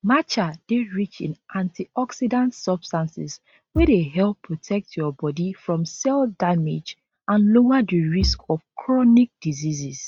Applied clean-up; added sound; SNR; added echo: neural mask model RNNoise.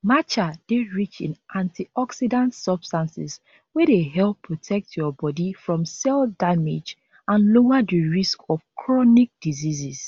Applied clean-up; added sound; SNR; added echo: none; none; none; none.